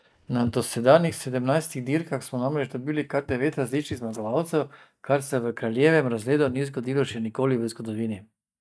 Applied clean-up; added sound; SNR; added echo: neural mask model DeepFilterNet 3.